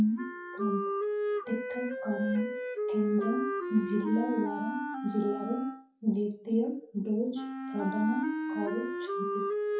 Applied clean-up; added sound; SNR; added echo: classical method WPE with log-MMSE.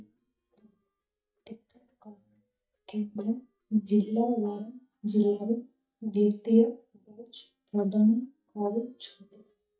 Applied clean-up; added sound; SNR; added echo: neural mask model DeepFilterNet 3.